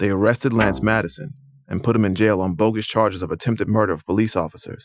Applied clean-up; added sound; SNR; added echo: classical method Wiener filter.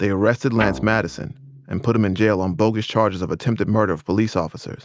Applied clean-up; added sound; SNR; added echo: neural mask model RNNoise.